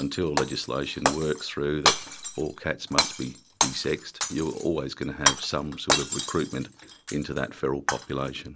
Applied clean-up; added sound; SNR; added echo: none; Shatter; 0 dB; none.